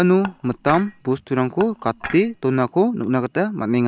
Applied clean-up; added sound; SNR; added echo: none; Dishes, pots, and pans / Chink, clink; 15 dB; none.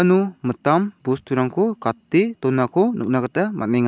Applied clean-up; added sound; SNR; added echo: none; none; none; none.